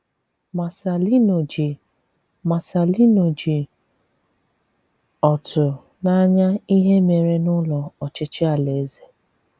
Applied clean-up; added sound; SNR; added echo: none; none; none; none.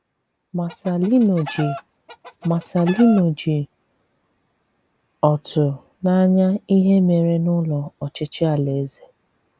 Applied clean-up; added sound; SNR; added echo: none; Chicken, rooster; 14 dB; none.